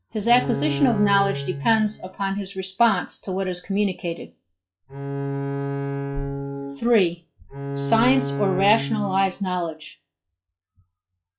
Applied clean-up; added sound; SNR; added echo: classical method log-MMSE.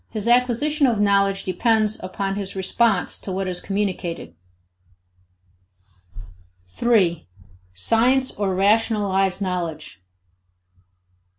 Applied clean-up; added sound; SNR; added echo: none; none; none; none.